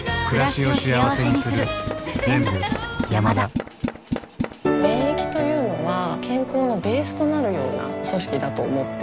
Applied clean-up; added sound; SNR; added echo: none; Tools; 7 dB; none.